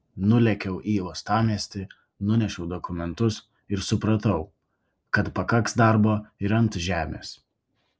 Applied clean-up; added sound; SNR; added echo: none; none; none; none.